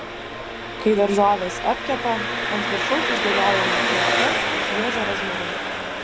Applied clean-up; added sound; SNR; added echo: none; Engine; -1 dB; none.